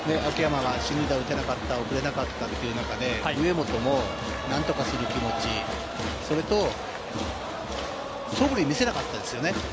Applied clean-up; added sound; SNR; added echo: none; none; none; none.